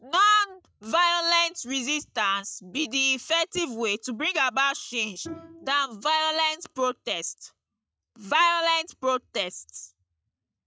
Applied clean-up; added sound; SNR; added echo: classical method log-MMSE.